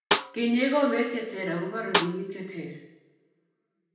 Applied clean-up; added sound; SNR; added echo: none; Snare drum; 2 dB; reverberation time 0.9 s.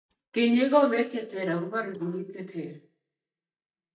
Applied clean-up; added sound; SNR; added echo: neural mask model DeepFilterNet 3.